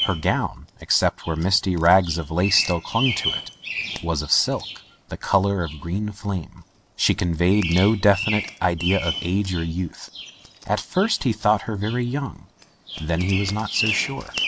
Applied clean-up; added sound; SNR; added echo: none; Bird vocalization, bird call, bird song; 9 dB; none.